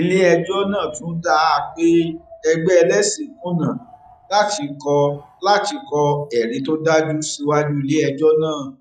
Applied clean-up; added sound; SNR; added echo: classical method log-MMSE.